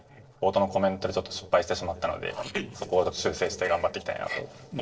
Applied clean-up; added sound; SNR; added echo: neural separator model SepFormer DNS4.